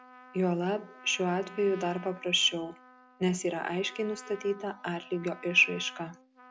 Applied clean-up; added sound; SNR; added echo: none; Trumpet; 20 dB; none.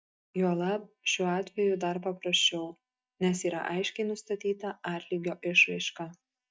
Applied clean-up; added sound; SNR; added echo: neural mask model DeepFilterNet 3.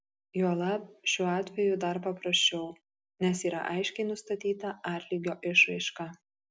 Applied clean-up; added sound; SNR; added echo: none; none; none; none.